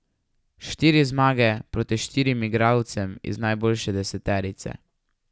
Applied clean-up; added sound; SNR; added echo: none; none; none; none.